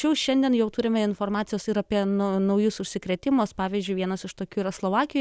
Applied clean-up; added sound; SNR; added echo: none; none; none; none.